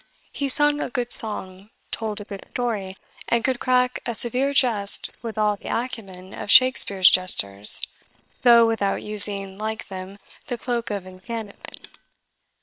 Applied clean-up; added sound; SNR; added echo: neural separator model SepFormer WHAM!.